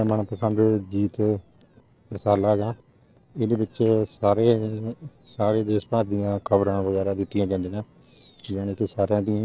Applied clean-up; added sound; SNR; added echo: neural separator model SepFormer DNS4.